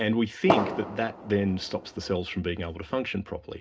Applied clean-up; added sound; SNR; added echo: none; Fireworks; 1 dB; reverberation time 0.3 s.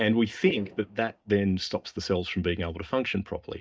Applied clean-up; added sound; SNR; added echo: neural mask model DeepFilterNet 3.